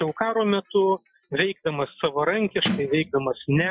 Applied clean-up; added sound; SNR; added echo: classical method Wiener filter.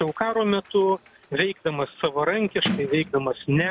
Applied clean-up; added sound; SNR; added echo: none; Sliding door; 13 dB; none.